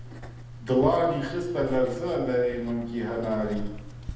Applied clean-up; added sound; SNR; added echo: none; Writing; 11 dB; reverberation time 0.9 s.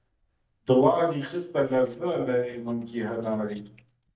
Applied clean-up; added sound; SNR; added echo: neural mask model DeepFilterNet 3.